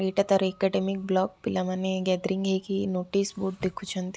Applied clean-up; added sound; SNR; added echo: none; none; none; none.